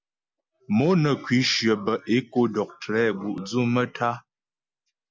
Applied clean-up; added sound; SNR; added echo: none; none; none; none.